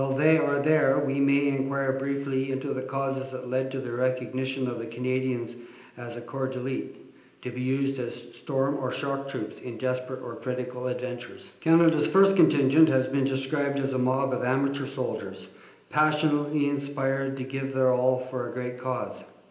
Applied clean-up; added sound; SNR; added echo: none; none; none; reverberation time 0.8 s.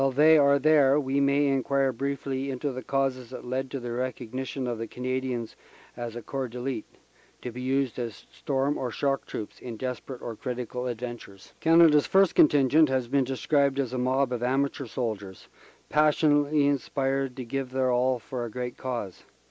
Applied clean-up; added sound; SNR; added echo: none; none; none; none.